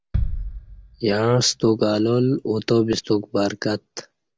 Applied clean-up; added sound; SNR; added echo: none; Bass drum; 10 dB; none.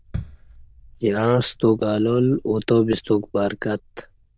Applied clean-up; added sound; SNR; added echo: neural diffusion model UNIVERSE++.